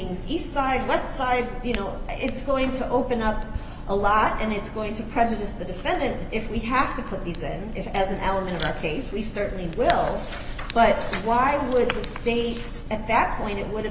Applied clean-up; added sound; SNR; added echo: none; Hands; 16 dB; none.